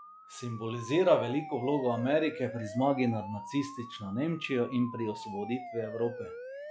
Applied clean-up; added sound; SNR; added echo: classical method log-MMSE.